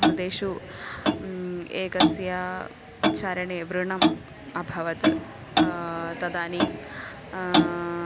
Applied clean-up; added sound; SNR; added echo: none; Clock; -4 dB; none.